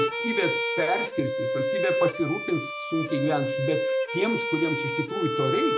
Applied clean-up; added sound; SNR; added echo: none; Bowed string instrument; -1 dB; none.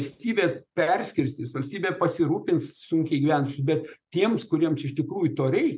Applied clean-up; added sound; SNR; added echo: none; none; none; none.